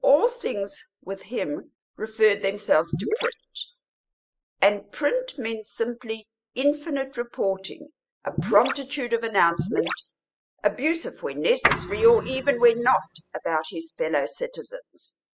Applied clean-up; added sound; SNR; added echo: classical method spectral subtraction.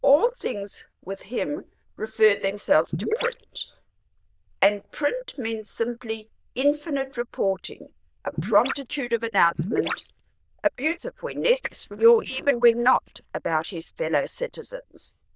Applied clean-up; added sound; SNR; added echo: neural diffusion model UNIVERSE++.